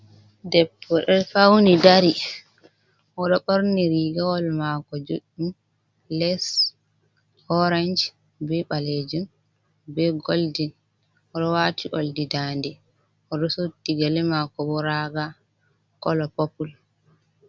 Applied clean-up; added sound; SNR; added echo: none; none; none; none.